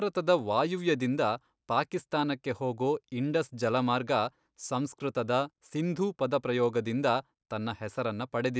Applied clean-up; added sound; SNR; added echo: none; none; none; none.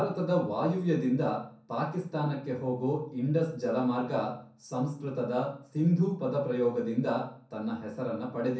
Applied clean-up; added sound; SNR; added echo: none; none; none; reverberation time 0.5 s.